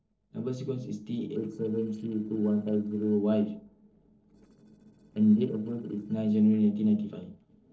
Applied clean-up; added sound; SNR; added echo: neural separator model SepFormer DNS4.